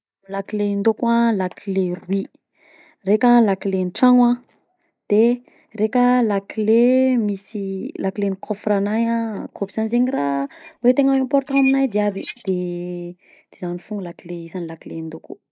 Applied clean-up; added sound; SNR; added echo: neural mask model Resemble Enhance denoiser.